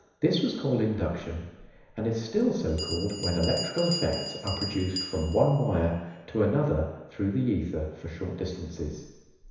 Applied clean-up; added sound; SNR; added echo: none; Bell; 13 dB; reverberation time 1.0 s.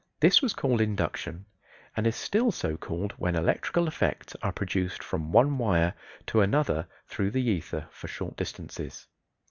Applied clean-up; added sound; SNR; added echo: none; none; none; none.